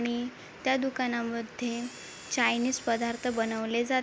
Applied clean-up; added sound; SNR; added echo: none; Camera; 18 dB; none.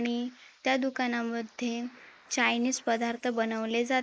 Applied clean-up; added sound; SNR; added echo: neural mask model Resemble Enhance denoiser.